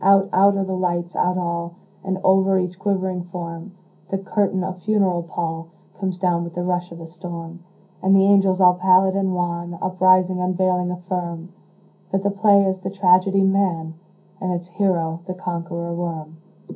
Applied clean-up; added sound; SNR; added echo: none; none; none; reverberation time 0.3 s.